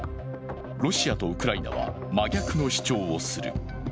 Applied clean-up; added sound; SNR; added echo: none; none; none; none.